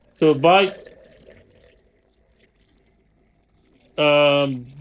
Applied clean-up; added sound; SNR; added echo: neural separator model SepFormer DNS4.